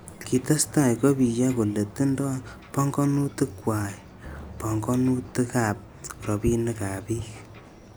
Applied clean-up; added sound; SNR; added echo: none; Drum + Ocean; 20 dB; none.